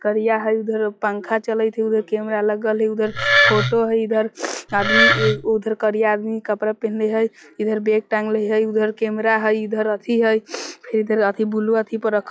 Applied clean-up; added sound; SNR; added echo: classical method log-MMSE.